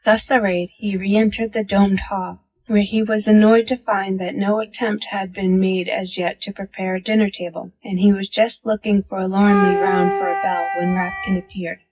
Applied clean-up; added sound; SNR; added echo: classical method WPE with log-MMSE.